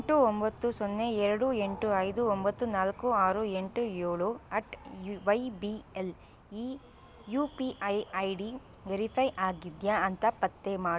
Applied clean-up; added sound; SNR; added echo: none; none; none; none.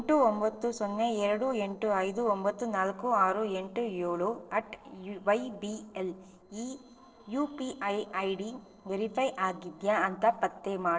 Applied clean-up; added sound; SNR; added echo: neural separator model SepFormer DNS4.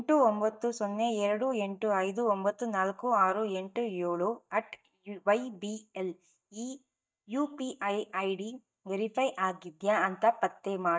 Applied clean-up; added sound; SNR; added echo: neural mask model DeepFilterNet 3.